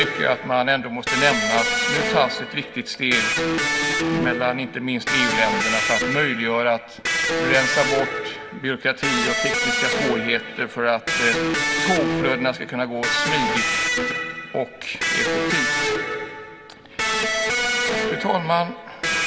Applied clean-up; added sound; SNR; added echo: none; Electric guitar; -1 dB; none.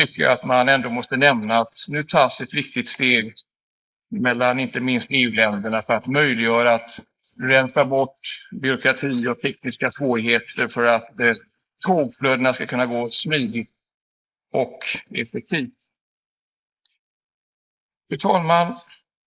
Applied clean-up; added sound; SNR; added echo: neural mask model Resemble Enhance denoiser.